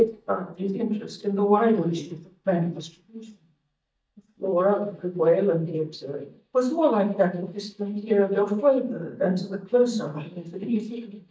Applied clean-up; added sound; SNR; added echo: neural mask model DeepFilterNet 3.